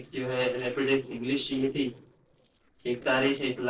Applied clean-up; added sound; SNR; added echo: neural separator model SepFormer DNS4.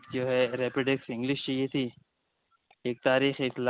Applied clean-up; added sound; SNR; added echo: none; none; none; none.